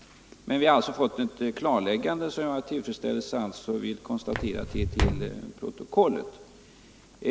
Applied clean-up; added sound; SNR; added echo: none; Walk, footsteps; 1 dB; none.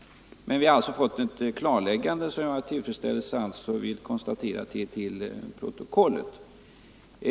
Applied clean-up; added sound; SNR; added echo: none; none; none; none.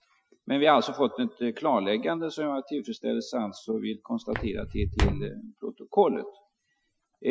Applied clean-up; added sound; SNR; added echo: classical method Wiener filter.